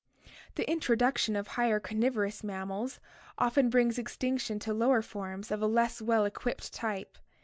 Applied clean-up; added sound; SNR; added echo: none; none; none; none.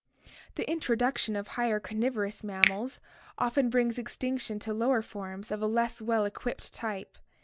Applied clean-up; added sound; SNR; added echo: none; Finger snapping; 4 dB; none.